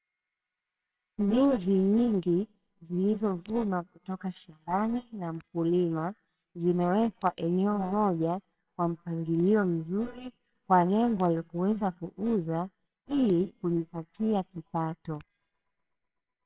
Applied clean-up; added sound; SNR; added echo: neural separator model SepFormer WHAMR!.